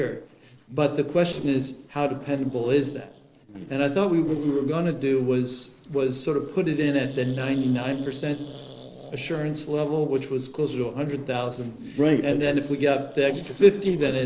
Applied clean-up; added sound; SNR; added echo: neural separator model SepFormer DNS4.